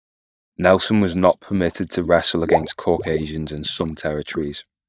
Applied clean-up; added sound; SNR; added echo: neural mask model DeepFilterNet 3.